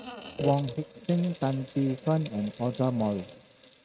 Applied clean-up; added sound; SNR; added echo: neural mask model RNNoise.